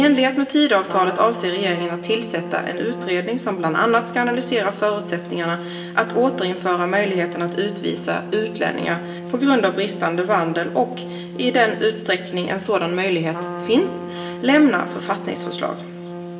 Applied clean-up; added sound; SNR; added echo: none; Trumpet; 11 dB; reverberation time 0.8 s.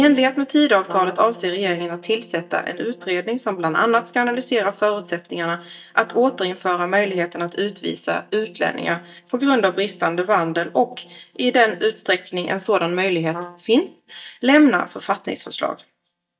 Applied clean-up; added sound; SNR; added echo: neural mask model DeepFilterNet 3.